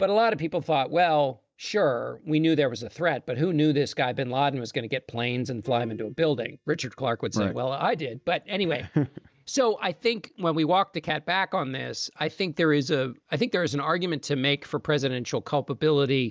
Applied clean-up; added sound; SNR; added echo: neural mask model DeepFilterNet 3.